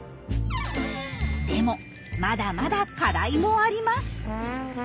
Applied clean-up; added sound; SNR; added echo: none; Cupboard open or close / Door; 10 dB; none.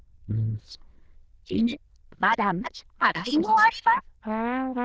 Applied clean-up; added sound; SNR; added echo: neural diffusion model UNIVERSE++.